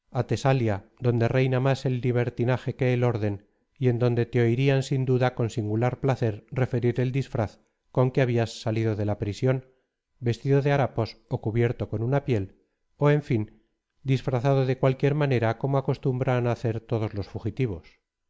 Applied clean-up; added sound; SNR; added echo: none; none; none; none.